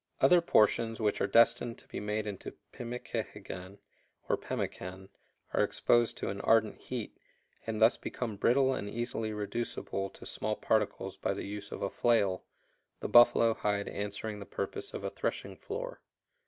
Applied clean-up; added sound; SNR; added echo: none; none; none; none.